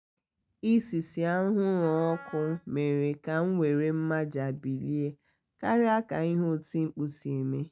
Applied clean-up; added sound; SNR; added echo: neural mask model RNNoise.